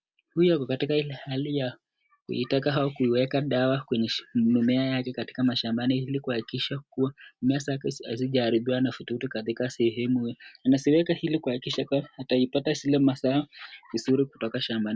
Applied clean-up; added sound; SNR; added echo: none; none; none; none.